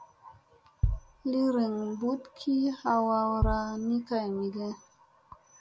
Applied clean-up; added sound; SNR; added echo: none; Bass drum; 5 dB; none.